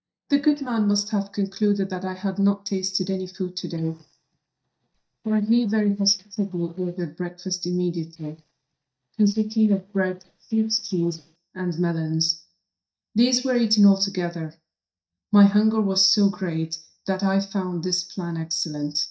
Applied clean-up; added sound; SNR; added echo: neural mask model DeepFilterNet 3.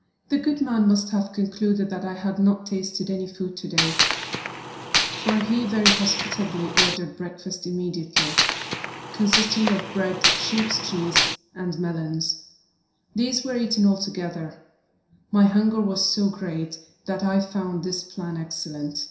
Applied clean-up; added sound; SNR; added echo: none; Gunshot, gunfire; -1 dB; reverberation time 0.7 s.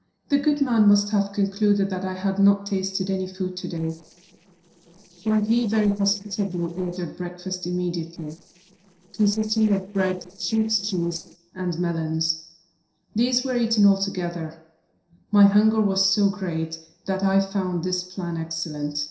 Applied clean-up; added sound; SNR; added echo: neural separator model SepFormer DNS4.